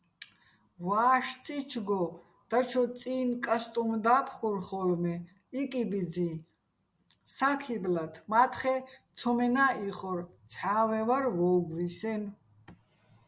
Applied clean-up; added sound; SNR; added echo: none; none; none; none.